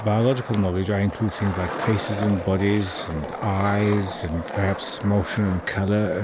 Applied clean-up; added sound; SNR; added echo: none; Skateboard; 10 dB; none.